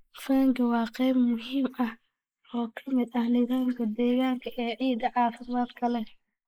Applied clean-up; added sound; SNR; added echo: neural mask model Resemble Enhance denoiser.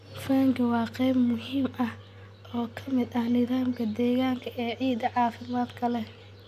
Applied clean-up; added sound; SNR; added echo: none; none; none; none.